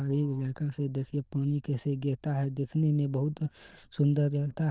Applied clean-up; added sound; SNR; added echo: neural diffusion model UNIVERSE++.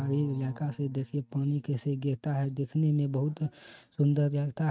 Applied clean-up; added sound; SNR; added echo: neural mask model RNNoise.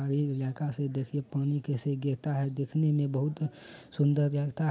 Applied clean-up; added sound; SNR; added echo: none; none; none; none.